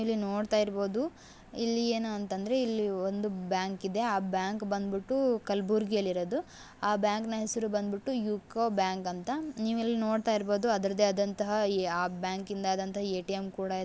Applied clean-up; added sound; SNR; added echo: none; none; none; none.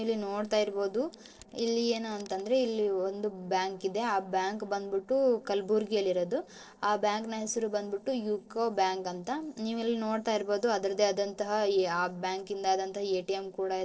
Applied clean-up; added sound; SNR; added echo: neural separator model SepFormer DNS4.